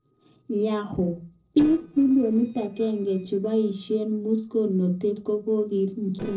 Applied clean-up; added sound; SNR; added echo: neural separator model SepFormer DNS4.